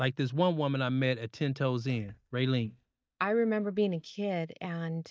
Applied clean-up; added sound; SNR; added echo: neural mask model DeepFilterNet 3.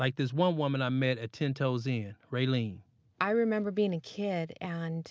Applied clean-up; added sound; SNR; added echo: none; none; none; none.